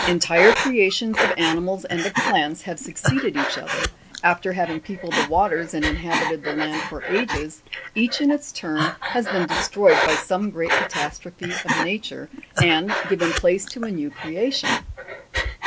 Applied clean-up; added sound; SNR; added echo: none; Breathing; 3 dB; none.